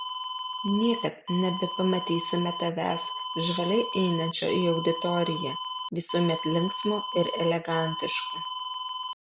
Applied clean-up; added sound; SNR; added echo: none; Alarm; 4 dB; none.